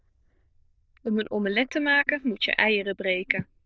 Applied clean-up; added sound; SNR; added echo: neural diffusion model UNIVERSE++.